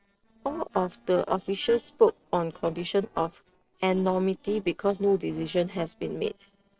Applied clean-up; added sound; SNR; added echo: neural separator model SepFormer DNS4.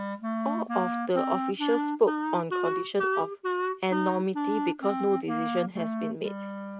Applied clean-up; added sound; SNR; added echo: neural mask model RNNoise.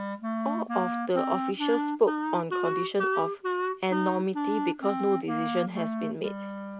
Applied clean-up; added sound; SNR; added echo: none; Wind instrument, woodwind instrument; 1 dB; none.